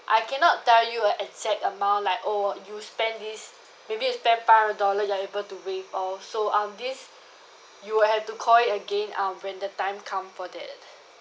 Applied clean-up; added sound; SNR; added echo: none; none; none; none.